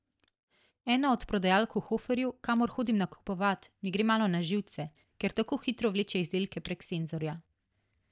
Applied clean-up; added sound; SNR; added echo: neural mask model DeepFilterNet 3.